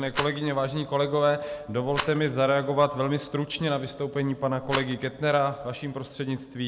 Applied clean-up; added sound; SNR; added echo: none; Rattle; 9 dB; none.